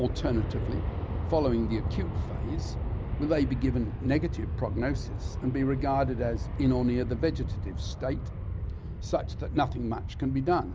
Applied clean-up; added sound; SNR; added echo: none; Aircraft; 2 dB; none.